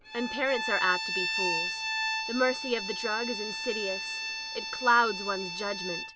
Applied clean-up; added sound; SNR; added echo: none; Bowed string instrument; 2 dB; none.